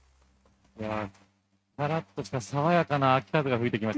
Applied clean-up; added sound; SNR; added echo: neural mask model RNNoise.